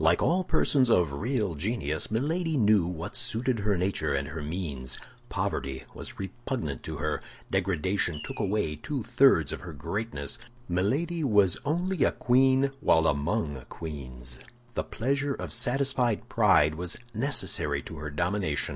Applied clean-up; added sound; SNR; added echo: none; Fireworks; 16 dB; none.